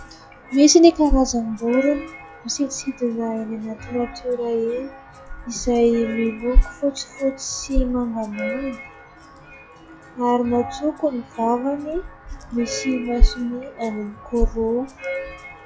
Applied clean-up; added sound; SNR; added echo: classical method log-MMSE.